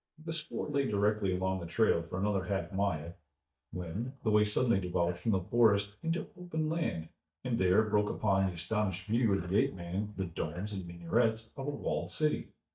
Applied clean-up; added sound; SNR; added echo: neural mask model DeepFilterNet 3.